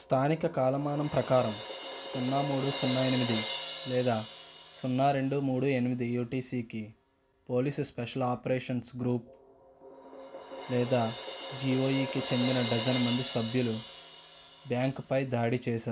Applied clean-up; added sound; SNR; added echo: none; Crash cymbal; 10 dB; none.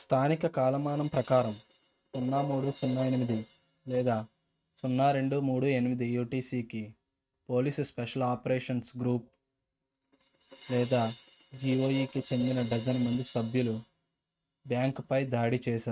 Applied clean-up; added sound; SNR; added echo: neural mask model RNNoise.